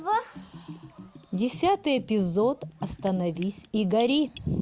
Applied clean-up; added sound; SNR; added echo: none; Bathtub (filling or washing) / Gurgling; 17 dB; none.